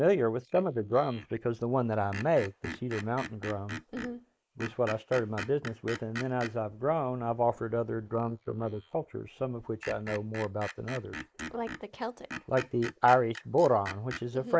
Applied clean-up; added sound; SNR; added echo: neural mask model Resemble Enhance denoiser.